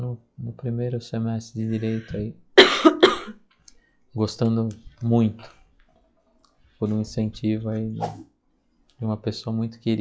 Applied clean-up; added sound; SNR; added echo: classical method log-MMSE.